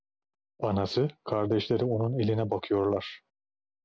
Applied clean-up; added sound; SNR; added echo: none; none; none; none.